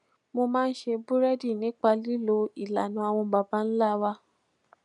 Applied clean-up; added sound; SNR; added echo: none; none; none; none.